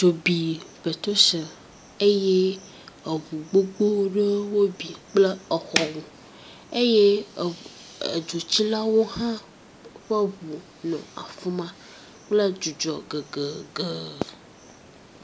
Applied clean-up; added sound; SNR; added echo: none; none; none; none.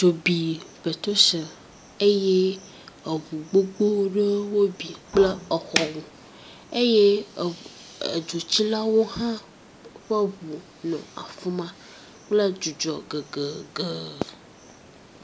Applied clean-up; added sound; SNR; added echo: none; Liquid; 18 dB; none.